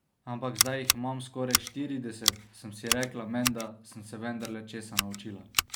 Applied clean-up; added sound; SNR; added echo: none; Scissors; -3 dB; none.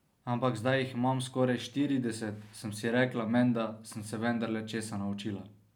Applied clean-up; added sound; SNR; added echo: none; none; none; none.